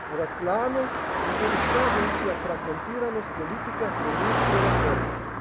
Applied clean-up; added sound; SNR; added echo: none; Car passing by; -4 dB; none.